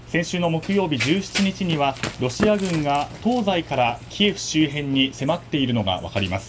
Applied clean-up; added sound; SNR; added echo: none; Run; 12 dB; reverberation time 0.2 s.